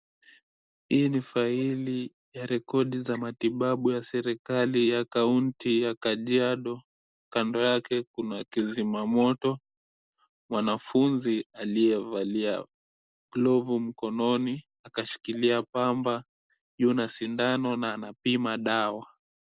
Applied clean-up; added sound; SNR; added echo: none; none; none; none.